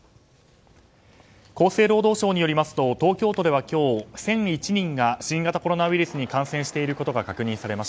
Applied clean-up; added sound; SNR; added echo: none; none; none; none.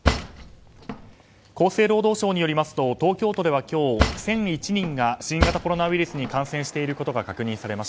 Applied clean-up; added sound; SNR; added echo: none; Cutlery, silverware / Drawer open or close; 3 dB; none.